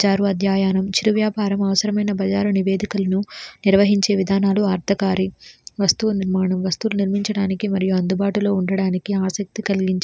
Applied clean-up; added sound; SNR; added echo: none; none; none; none.